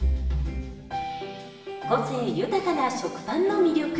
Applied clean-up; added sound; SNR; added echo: none; none; none; reverberation time 0.9 s.